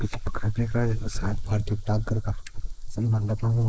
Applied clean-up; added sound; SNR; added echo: neural mask model Resemble Enhance denoiser.